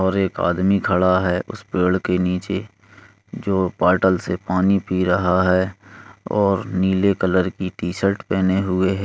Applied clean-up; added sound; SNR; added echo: none; none; none; none.